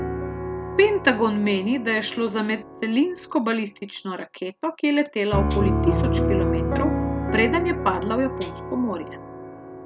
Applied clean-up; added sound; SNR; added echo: none; Tambourine + Piano; 2 dB; none.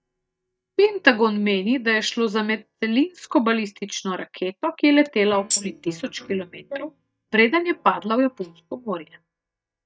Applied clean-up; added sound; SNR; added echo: neural mask model DeepFilterNet 3.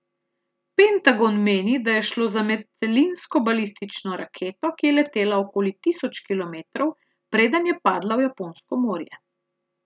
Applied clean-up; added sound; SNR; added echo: none; none; none; none.